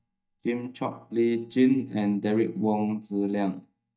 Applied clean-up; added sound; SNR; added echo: neural mask model DeepFilterNet 3.